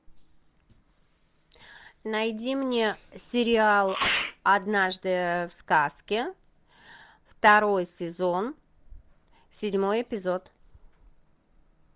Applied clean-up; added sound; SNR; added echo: none; Sneeze; 5 dB; none.